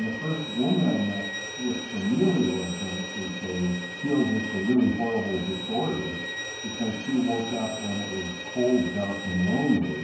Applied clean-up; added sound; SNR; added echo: none; Bowed string instrument; 8 dB; reverberation time 0.9 s.